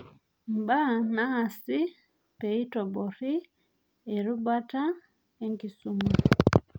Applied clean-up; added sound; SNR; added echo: none; none; none; none.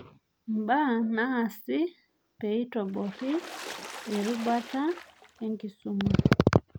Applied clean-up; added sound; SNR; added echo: none; Water / Splash, splatter; 14 dB; none.